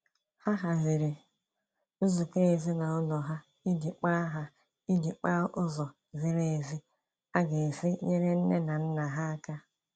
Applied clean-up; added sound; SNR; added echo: none; none; none; none.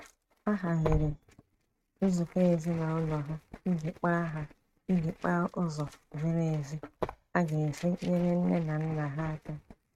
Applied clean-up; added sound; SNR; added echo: neural mask model RNNoise.